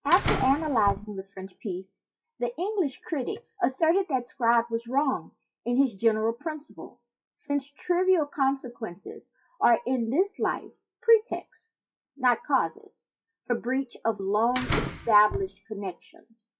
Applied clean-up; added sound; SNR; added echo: classical method WPE with log-MMSE.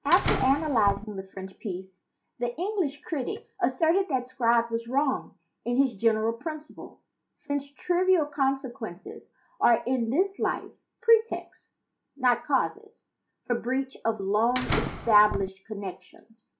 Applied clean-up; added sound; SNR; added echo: none; Slam; 3 dB; reverberation time 0.3 s.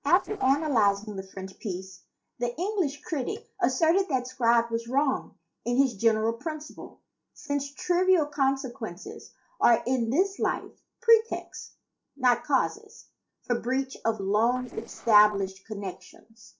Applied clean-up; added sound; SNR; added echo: neural separator model SepFormer DNS4.